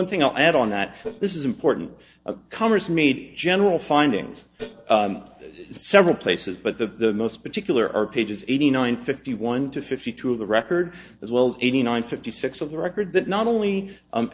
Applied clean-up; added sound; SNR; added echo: neural separator model SepFormer DNS4.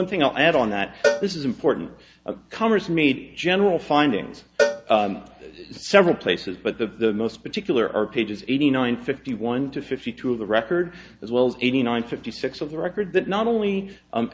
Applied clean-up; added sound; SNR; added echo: none; Cowbell; 6 dB; none.